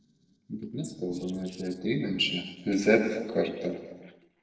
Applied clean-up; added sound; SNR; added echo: neural separator model SepFormer DNS4.